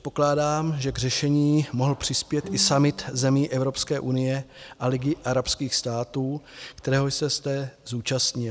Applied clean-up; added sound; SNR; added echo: none; Bowed string instrument; 16 dB; none.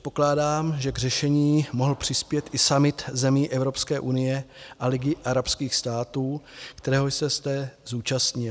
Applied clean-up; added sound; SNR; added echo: none; none; none; none.